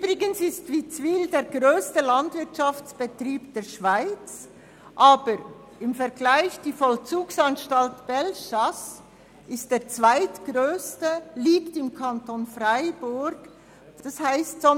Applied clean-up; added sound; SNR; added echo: none; none; none; none.